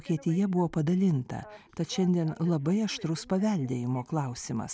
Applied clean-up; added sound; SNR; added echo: none; none; none; none.